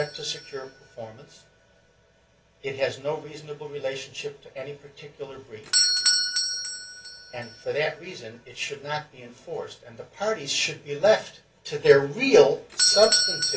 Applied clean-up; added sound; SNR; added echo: none; Doorbell; 4 dB; reverberation time 0.2 s.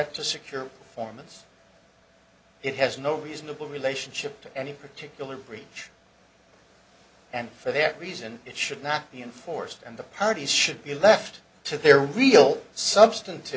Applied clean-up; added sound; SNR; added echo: none; none; none; none.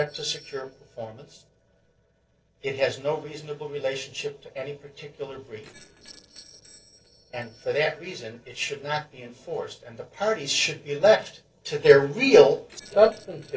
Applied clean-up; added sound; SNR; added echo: neural separator model SepFormer DNS4.